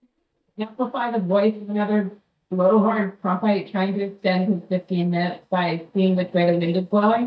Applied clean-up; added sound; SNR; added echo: neural mask model DeepFilterNet 3.